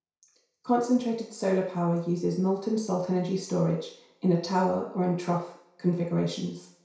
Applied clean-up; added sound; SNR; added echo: none; none; none; reverberation time 0.6 s.